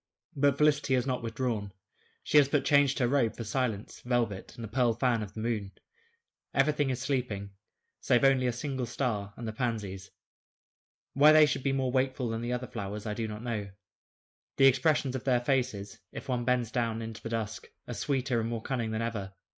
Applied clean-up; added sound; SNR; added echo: neural mask model Resemble Enhance denoiser.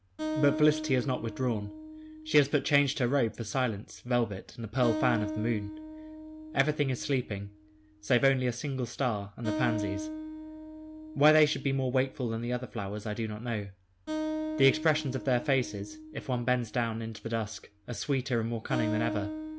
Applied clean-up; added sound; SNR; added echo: none; Acoustic guitar; 9 dB; none.